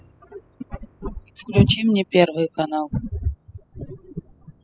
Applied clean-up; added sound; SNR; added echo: classical method spectral subtraction.